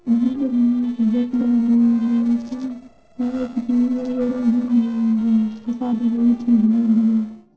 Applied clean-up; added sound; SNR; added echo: neural separator model SepFormer DNS4.